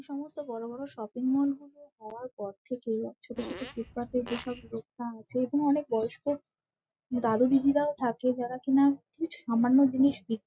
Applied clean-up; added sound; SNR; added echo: none; Fart; 14 dB; none.